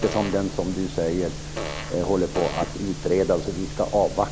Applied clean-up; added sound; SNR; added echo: none; Fart; 9 dB; none.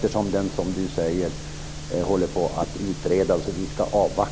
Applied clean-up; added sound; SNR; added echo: none; none; none; none.